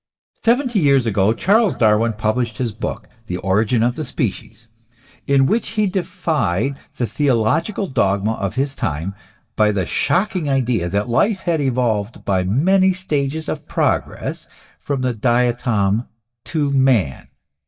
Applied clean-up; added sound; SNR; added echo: neural mask model DeepFilterNet 3.